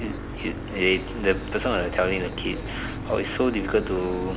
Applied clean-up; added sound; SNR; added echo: none; Engine / Boat, Water vehicle; 7 dB; none.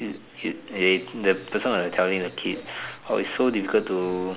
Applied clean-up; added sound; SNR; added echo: none; none; none; none.